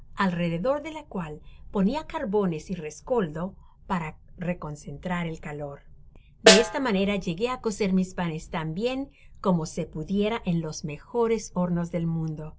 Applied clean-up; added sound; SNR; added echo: none; Snare drum; -3 dB; none.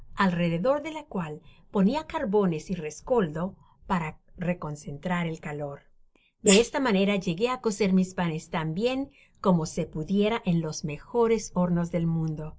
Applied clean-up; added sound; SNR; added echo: neural mask model Resemble Enhance denoiser.